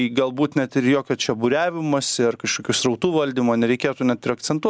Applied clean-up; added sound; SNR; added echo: none; none; none; none.